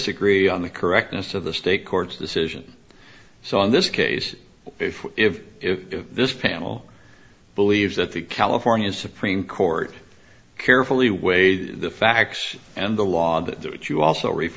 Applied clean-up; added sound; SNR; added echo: none; none; none; none.